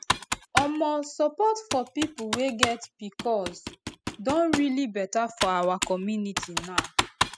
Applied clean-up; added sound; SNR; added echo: classical method spectral subtraction.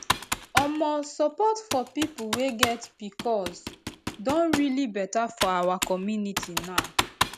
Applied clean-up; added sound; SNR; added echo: none; Computer keyboard; 4 dB; none.